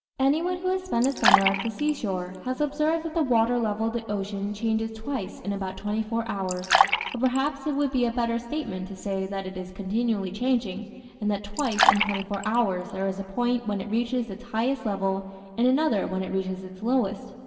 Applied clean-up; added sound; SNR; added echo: none; Fill (with liquid); 1 dB; reverberation time 2.3 s.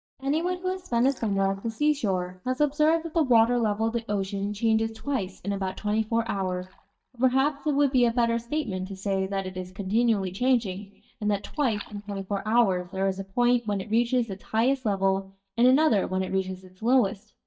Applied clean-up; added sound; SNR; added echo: neural mask model DeepFilterNet 3.